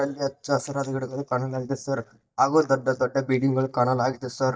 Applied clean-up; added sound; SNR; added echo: neural mask model DeepFilterNet 3.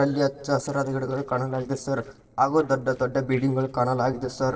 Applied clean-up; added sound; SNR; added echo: neural separator model SepFormer DNS4.